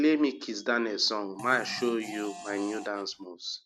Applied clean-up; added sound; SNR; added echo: none; Fart; 15 dB; none.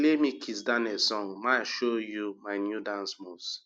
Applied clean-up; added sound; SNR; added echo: none; none; none; none.